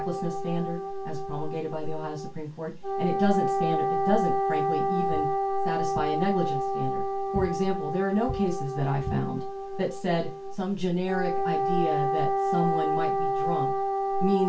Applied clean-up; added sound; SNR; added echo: none; Wind instrument, woodwind instrument; 0 dB; reverberation time 0.2 s.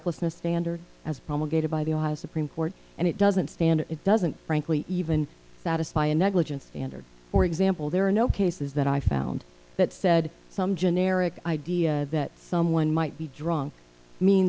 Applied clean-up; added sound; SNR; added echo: none; none; none; none.